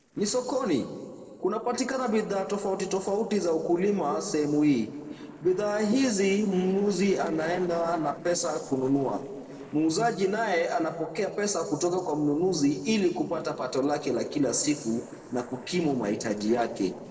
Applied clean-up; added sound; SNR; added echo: neural separator model SepFormer DNS4.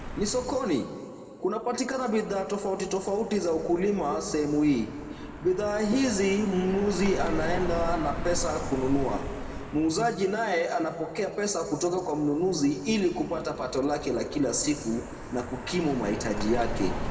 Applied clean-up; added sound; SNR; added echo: none; Car passing by; 9 dB; reverberation time 2.0 s.